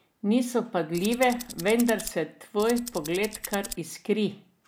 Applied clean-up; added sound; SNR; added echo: none; Tools; 12 dB; none.